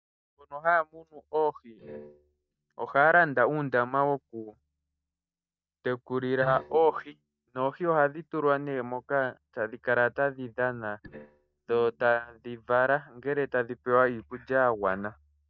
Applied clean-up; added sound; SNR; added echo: neural mask model DeepFilterNet 3.